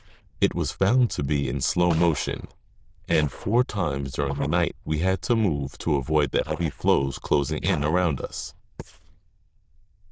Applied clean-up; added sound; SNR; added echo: neural diffusion model UNIVERSE++.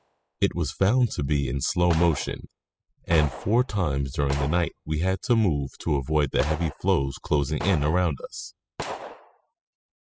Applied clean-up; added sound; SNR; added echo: classical method spectral subtraction.